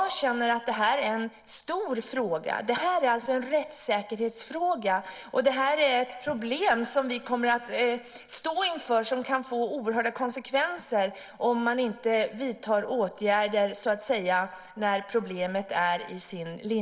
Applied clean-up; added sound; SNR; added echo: none; none; none; none.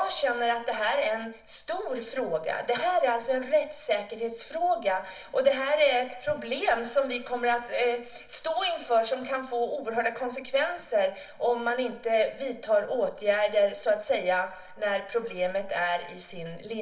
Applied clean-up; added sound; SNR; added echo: none; none; none; reverberation time 0.4 s.